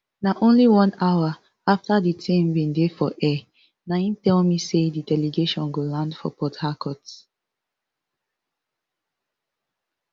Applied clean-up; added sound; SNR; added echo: none; none; none; none.